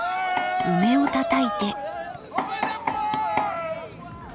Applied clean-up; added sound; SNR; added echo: none; Cheering; 0 dB; none.